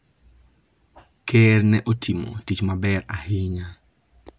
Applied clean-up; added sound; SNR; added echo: none; none; none; none.